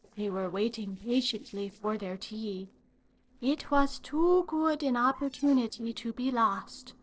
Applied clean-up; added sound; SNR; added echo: neural separator model SepFormer DNS4.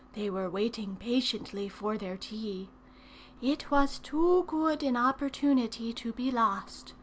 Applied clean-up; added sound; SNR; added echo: none; none; none; none.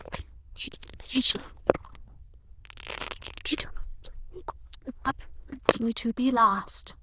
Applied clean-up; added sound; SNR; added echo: neural diffusion model UNIVERSE++.